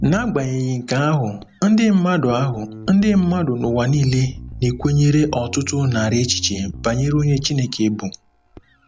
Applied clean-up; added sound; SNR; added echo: none; Bass guitar; 17 dB; none.